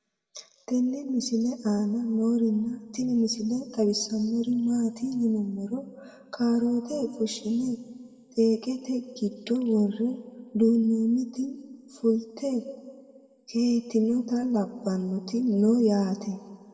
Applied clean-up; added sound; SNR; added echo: none; none; none; reverberation time 1.4 s.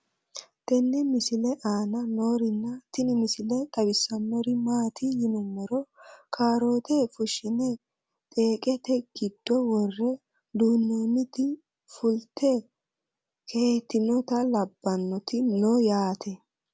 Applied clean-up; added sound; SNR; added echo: none; none; none; none.